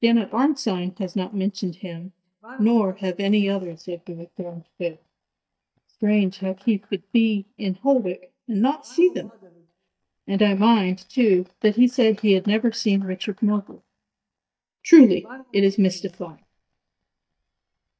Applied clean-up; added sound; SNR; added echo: neural mask model DeepFilterNet 3.